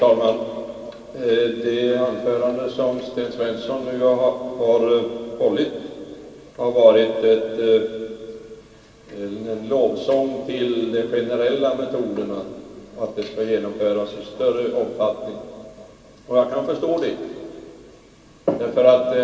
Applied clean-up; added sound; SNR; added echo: none; none; none; reverberation time 2.4 s.